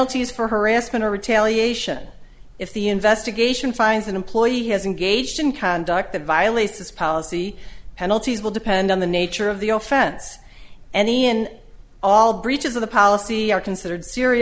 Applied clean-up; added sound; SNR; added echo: none; none; none; none.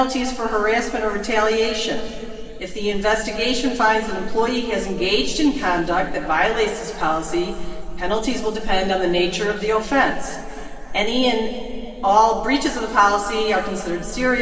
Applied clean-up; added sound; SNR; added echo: none; none; none; reverberation time 2.9 s.